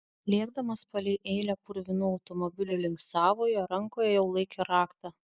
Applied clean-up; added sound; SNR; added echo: neural mask model Resemble Enhance denoiser.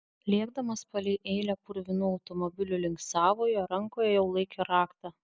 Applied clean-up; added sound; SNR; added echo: none; none; none; none.